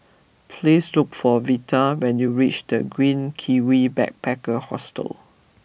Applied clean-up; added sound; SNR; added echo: none; none; none; none.